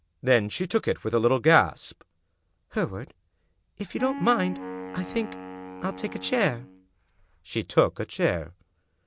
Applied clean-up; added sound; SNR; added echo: none; Wind instrument, woodwind instrument; 11 dB; none.